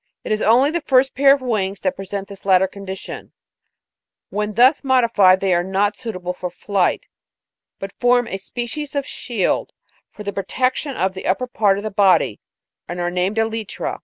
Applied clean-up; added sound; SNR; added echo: none; none; none; none.